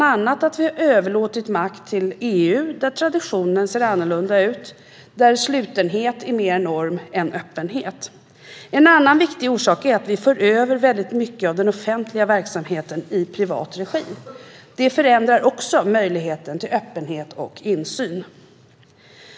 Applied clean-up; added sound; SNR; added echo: none; none; none; none.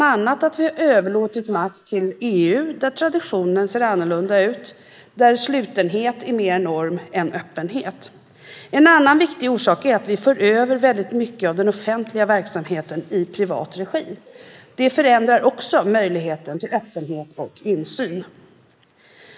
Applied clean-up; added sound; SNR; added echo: neural mask model Resemble Enhance denoiser.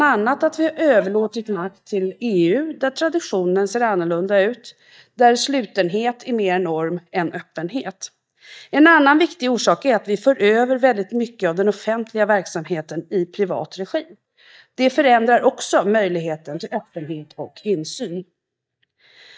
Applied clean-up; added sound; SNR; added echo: neural mask model DeepFilterNet 3.